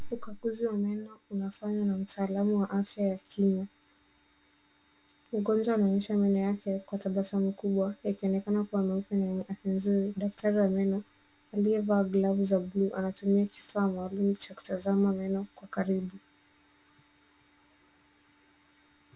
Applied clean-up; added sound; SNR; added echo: none; none; none; none.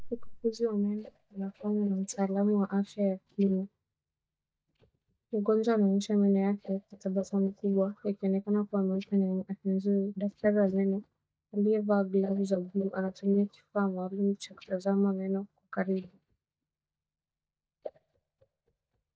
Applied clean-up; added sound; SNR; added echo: neural mask model DeepFilterNet 3.